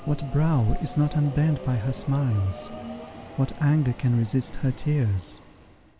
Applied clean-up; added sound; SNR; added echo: none; Subway, metro, underground; 16 dB; none.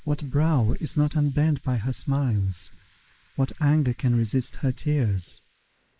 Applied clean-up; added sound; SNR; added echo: neural mask model Resemble Enhance denoiser.